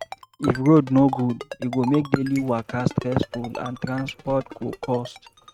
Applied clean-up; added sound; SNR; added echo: neural mask model RNNoise.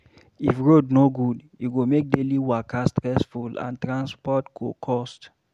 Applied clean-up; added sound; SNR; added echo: none; none; none; none.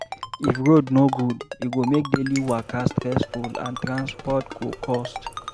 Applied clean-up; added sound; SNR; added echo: none; Water tap, faucet + Ringtone; 12 dB; none.